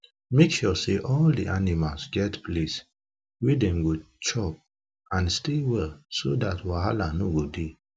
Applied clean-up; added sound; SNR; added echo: none; none; none; none.